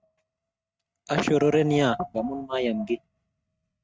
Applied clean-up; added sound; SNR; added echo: neural mask model RNNoise.